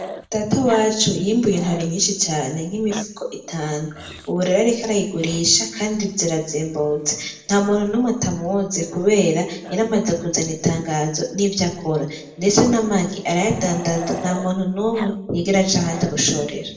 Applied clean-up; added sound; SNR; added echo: none; Growling; 18 dB; reverberation time 0.6 s.